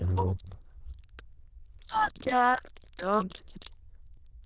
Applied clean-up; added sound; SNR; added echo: neural diffusion model UNIVERSE++.